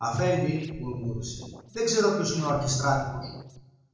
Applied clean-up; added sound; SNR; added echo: neural separator model SepFormer DNS4.